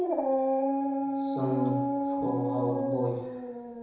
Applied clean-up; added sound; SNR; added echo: none; Dog; -5 dB; reverberation time 1.0 s.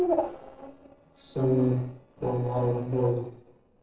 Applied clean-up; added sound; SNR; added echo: neural separator model SepFormer DNS4.